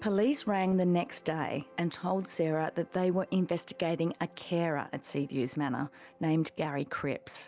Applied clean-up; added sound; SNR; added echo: none; none; none; none.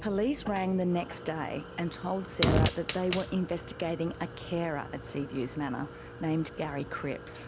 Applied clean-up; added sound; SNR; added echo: none; Fire; 4 dB; none.